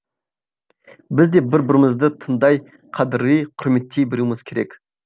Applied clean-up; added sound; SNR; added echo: none; none; none; none.